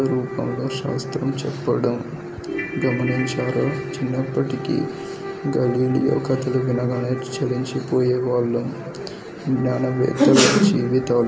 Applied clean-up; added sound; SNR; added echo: none; Wind instrument, woodwind instrument + Ringtone / Keyboard (musical); 12 dB; none.